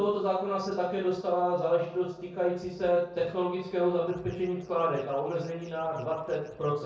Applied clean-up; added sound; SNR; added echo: neural separator model SepFormer DNS4.